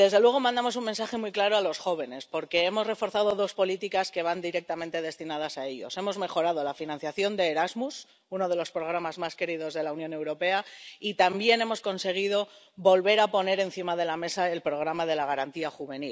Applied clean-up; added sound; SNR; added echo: none; none; none; none.